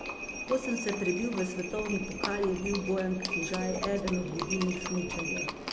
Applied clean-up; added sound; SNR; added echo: none; Livestock, farm animals, working animals; 4 dB; reverberation time 0.7 s.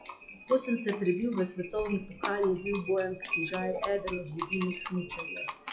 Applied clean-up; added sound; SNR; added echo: classical method WPE with log-MMSE.